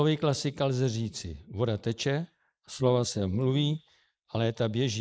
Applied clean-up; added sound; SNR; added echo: neural mask model Resemble Enhance denoiser.